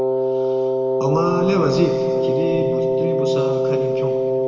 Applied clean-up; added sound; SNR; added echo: none; Wind instrument, woodwind instrument; -5 dB; reverberation time 2.4 s.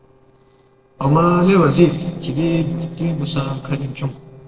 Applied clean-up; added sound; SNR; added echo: neural separator model SepFormer DNS4.